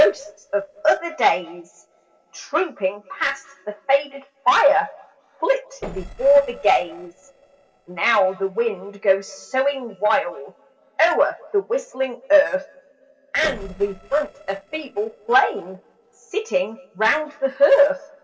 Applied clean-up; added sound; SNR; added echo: neural separator model SepFormer DNS4.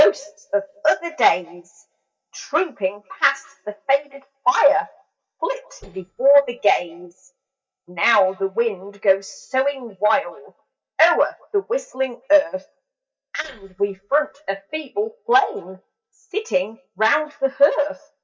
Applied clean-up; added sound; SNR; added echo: neural mask model DeepFilterNet 3.